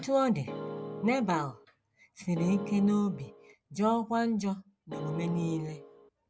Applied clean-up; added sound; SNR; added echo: none; Keyboard (musical); 9 dB; none.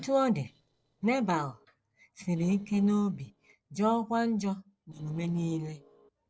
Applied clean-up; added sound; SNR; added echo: neural separator model SepFormer DNS4.